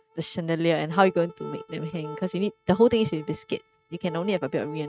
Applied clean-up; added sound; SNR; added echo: neural mask model RNNoise.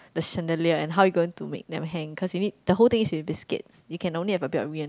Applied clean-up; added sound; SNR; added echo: none; none; none; none.